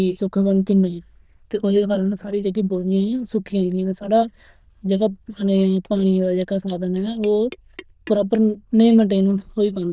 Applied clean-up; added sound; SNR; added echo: neural diffusion model UNIVERSE++.